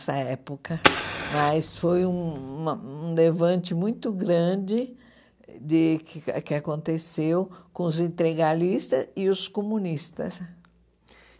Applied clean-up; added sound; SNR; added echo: none; Fire; 3 dB; none.